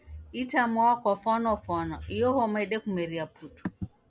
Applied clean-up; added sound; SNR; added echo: none; none; none; none.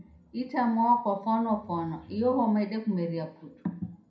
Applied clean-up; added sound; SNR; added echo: none; none; none; reverberation time 0.4 s.